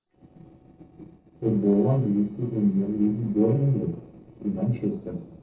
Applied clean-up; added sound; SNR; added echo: neural separator model SepFormer DNS4.